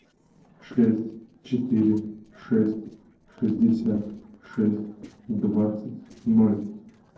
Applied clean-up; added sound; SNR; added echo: neural separator model SepFormer DNS4.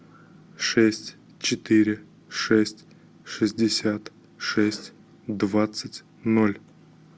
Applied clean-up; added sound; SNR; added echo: none; none; none; none.